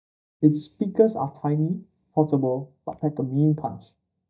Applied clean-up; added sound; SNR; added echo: neural mask model DeepFilterNet 3.